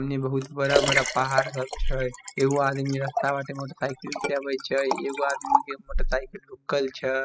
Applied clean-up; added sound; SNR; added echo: classical method spectral subtraction.